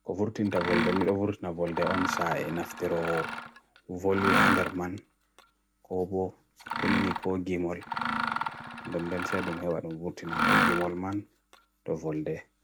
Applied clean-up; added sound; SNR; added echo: none; Mechanisms; 1 dB; none.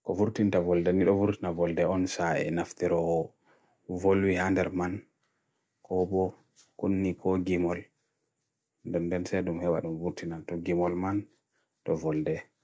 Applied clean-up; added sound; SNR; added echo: none; none; none; none.